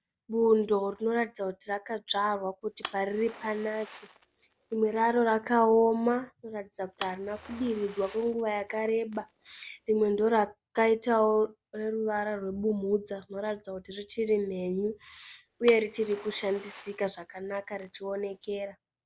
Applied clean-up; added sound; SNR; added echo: none; Fire; 19 dB; none.